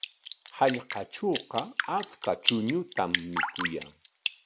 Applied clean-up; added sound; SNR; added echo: none; Drip; 0 dB; none.